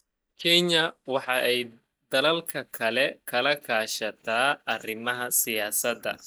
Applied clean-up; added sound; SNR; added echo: neural mask model DeepFilterNet 3.